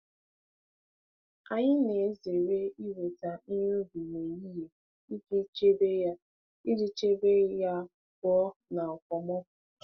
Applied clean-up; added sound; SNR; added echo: none; none; none; none.